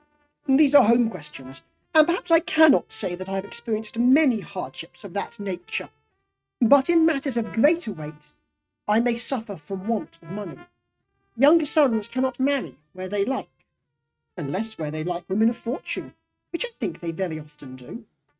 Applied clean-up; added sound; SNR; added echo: neural mask model RNNoise.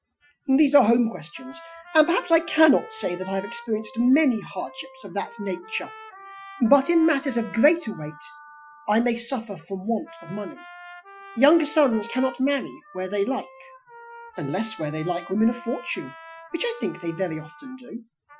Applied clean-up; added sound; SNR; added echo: classical method Wiener filter.